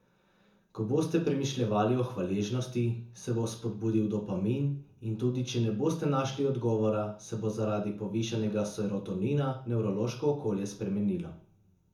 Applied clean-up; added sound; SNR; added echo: none; none; none; reverberation time 0.6 s.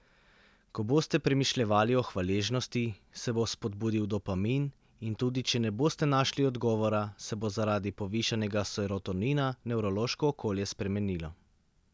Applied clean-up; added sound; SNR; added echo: none; none; none; none.